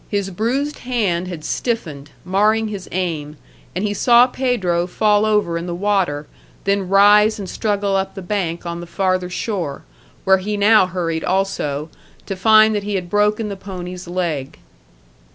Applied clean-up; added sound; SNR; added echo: none; none; none; none.